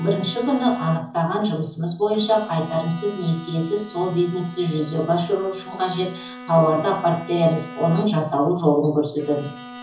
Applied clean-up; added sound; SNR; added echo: none; Bowed string instrument; 17 dB; reverberation time 0.6 s.